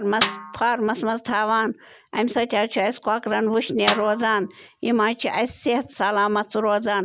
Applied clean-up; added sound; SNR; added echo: none; Snare drum; 8 dB; none.